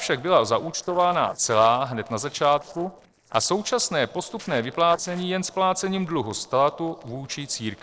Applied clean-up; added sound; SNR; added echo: neural separator model SepFormer DNS4.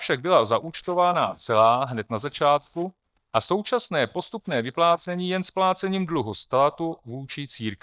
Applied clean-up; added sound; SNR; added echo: neural mask model DeepFilterNet 3.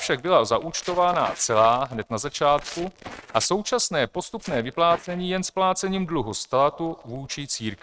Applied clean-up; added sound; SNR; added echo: neural mask model RNNoise.